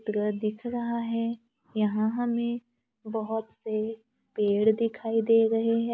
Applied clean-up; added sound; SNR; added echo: none; none; none; none.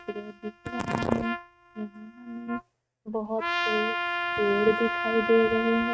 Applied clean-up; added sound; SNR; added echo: neural mask model RNNoise.